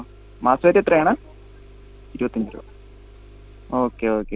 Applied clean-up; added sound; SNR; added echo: none; Engine starting; 20 dB; none.